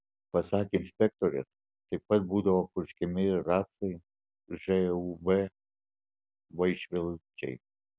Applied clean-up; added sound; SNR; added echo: none; none; none; none.